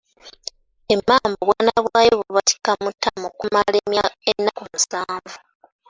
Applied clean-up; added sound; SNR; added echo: neural mask model Resemble Enhance denoiser.